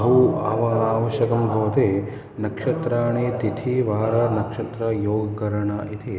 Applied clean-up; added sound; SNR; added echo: none; none; none; none.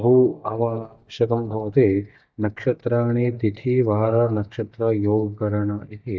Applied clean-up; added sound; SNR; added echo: neural mask model DeepFilterNet 3.